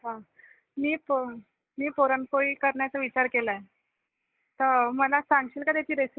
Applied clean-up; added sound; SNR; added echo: neural mask model Resemble Enhance denoiser.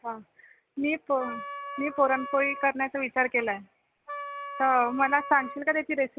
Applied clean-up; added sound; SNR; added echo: none; Wind instrument, woodwind instrument; 11 dB; none.